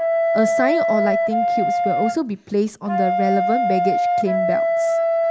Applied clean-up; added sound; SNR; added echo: none; Wind instrument, woodwind instrument; -4 dB; none.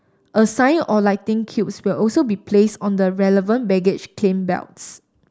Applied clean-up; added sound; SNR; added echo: none; none; none; none.